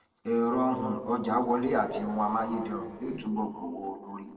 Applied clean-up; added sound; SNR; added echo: neural separator model SepFormer DNS4.